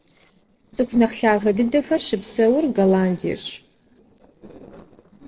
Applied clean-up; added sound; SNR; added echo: neural separator model SepFormer DNS4.